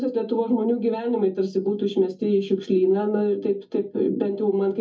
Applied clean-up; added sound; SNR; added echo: none; none; none; reverberation time 0.3 s.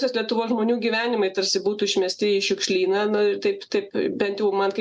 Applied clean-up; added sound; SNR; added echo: none; none; none; none.